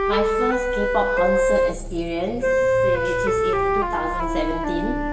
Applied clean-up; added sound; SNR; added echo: none; Wind instrument, woodwind instrument; -5 dB; reverberation time 1.1 s.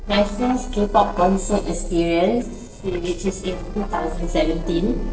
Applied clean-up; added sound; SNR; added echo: neural separator model SepFormer DNS4.